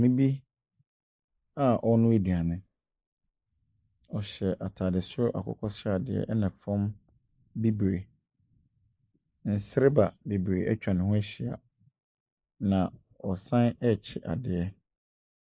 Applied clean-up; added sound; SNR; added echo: neural mask model Resemble Enhance denoiser.